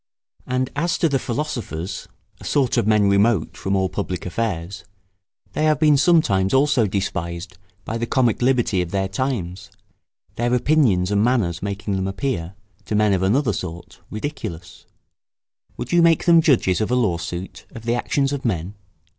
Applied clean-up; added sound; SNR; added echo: none; none; none; none.